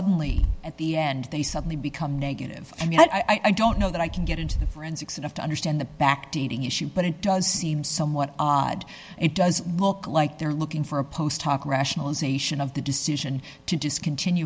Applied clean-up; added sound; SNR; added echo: none; none; none; none.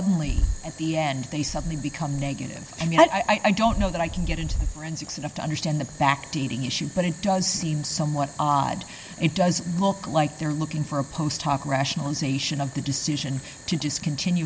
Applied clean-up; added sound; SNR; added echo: none; Boiling; 18 dB; none.